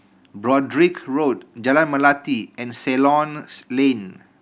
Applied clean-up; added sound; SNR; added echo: none; none; none; none.